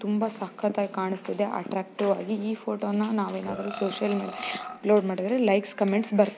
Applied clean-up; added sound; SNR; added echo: none; Burping, eructation; 12 dB; none.